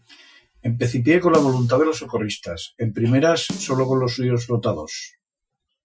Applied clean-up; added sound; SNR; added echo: classical method Wiener filter.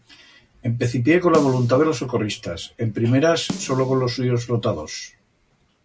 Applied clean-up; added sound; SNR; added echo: none; Snare drum; 16 dB; none.